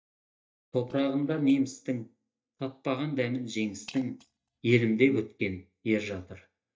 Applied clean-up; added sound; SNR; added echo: neural mask model DeepFilterNet 3.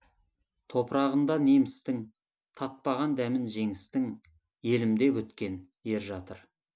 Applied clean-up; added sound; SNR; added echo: none; none; none; none.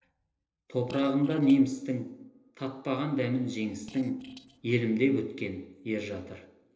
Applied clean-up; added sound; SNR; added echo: neural separator model SepFormer DNS4.